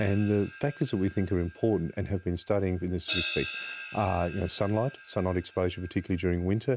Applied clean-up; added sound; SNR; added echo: none; Crash cymbal; 10 dB; none.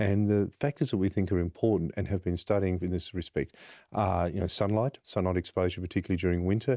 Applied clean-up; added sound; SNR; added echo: none; none; none; none.